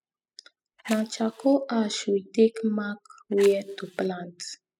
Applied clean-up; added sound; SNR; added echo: classical method spectral subtraction.